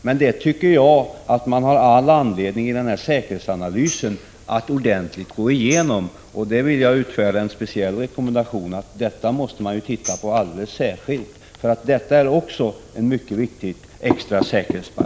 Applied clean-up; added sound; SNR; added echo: none; Tambourine; 16 dB; none.